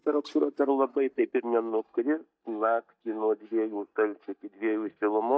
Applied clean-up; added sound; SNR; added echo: neural mask model DeepFilterNet 3.